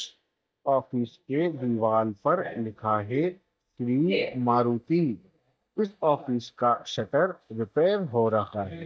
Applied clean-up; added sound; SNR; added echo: neural mask model DeepFilterNet 3.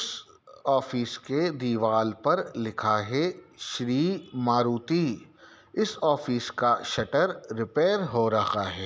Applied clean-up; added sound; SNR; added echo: none; none; none; none.